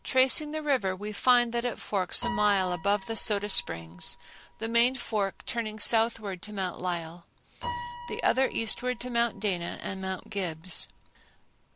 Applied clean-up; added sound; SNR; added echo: none; Piano; 16 dB; none.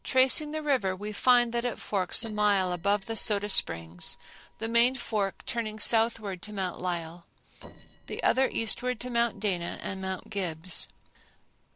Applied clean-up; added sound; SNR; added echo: neural separator model SepFormer DNS4.